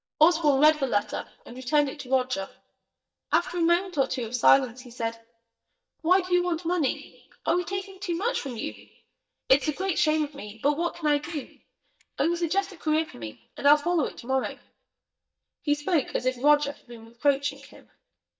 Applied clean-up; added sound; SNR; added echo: neural mask model DeepFilterNet 3.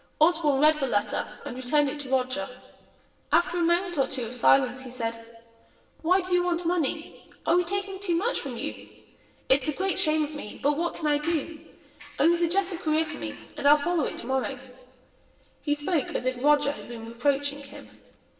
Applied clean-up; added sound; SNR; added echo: none; Squeak; 20 dB; reverberation time 1.2 s.